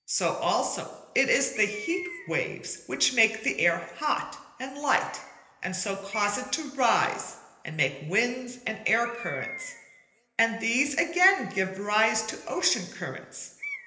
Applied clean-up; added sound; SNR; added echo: none; Bird; 17 dB; reverberation time 1.4 s.